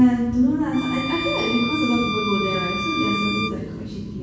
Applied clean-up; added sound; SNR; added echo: none; Bowed string instrument; 6 dB; reverberation time 1.2 s.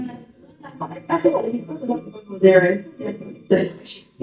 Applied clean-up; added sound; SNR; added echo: neural mask model DeepFilterNet 3.